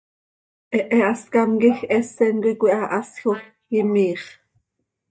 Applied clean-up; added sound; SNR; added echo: neural mask model DeepFilterNet 3.